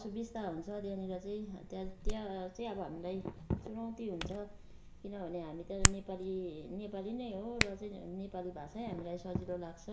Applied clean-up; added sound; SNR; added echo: none; Hands; 0 dB; reverberation time 0.6 s.